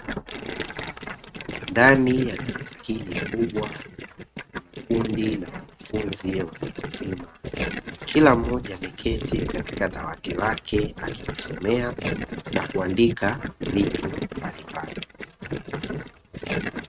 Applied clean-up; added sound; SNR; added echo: neural mask model RNNoise.